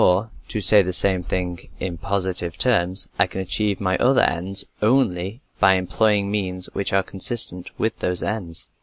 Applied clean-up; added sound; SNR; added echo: none; none; none; none.